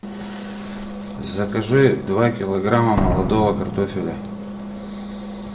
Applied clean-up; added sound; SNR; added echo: none; Slam; 9 dB; reverberation time 1.8 s.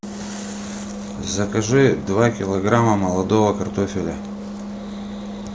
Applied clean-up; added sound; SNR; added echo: none; none; none; none.